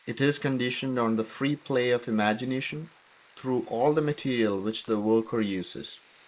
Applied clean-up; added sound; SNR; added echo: neural mask model Resemble Enhance denoiser.